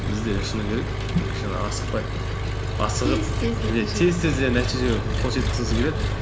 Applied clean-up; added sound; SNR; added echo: none; Engine; -1 dB; none.